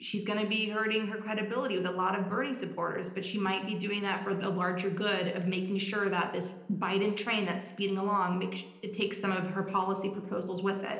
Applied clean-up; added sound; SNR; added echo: neural separator model SepFormer DNS4.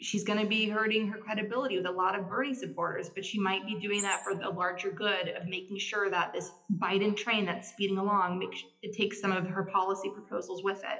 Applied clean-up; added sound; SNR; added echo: classical method WPE with log-MMSE.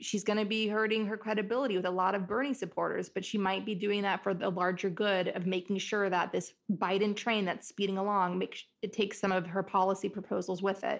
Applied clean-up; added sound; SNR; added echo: none; none; none; none.